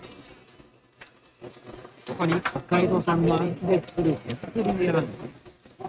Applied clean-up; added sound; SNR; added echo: neural mask model RNNoise.